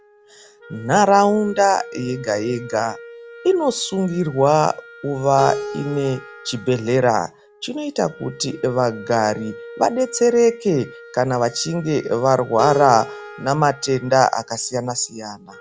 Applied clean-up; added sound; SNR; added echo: none; Wind instrument, woodwind instrument + Keyboard (musical); 15 dB; none.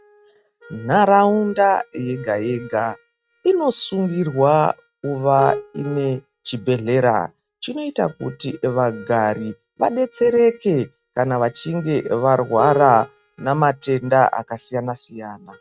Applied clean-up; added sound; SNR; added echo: neural mask model RNNoise.